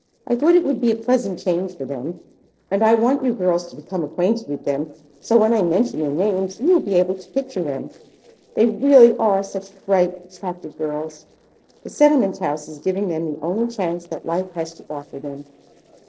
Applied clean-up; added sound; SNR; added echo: neural separator model SepFormer DNS4.